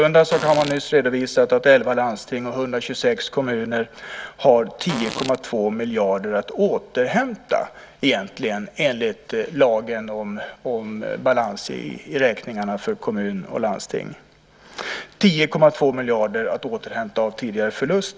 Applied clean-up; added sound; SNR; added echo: none; Fart; 11 dB; none.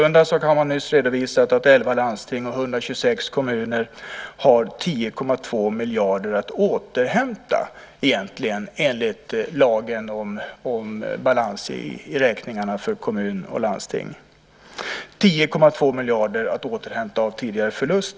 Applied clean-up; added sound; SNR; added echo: none; none; none; none.